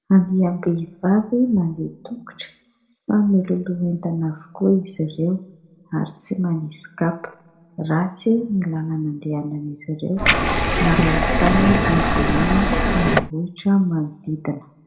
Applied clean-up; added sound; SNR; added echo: none; Liquid; -3 dB; reverberation time 0.7 s.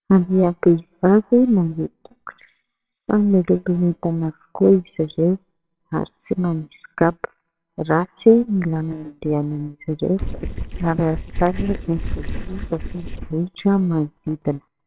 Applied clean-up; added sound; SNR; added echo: neural separator model SepFormer WHAMR!.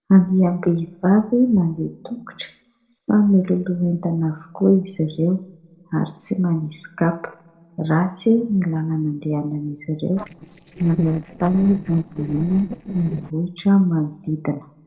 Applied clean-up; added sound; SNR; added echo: neural separator model SepFormer DNS4.